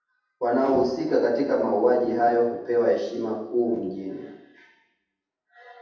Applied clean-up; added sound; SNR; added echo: none; none; none; reverberation time 0.8 s.